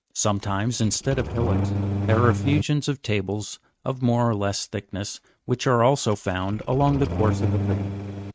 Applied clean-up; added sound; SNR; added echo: neural mask model RNNoise.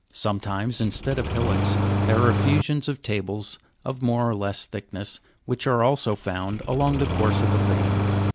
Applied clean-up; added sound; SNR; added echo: none; Engine starting; -2 dB; none.